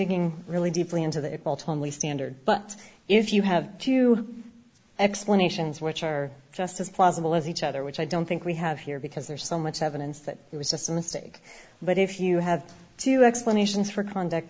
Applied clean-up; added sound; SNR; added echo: none; none; none; none.